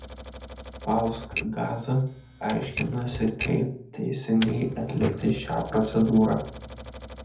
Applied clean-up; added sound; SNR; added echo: none; Typewriter; 10 dB; reverberation time 0.7 s.